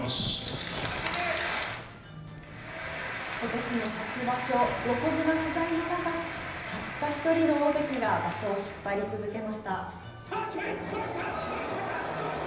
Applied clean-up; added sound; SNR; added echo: none; Thunder / Rain; 17 dB; reverberation time 0.9 s.